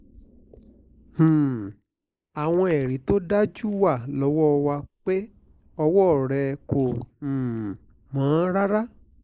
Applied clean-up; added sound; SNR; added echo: neural mask model Resemble Enhance denoiser.